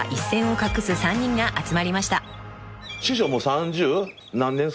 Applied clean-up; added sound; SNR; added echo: none; Bird; 19 dB; none.